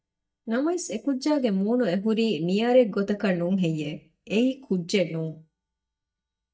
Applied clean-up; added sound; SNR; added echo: neural mask model DeepFilterNet 3.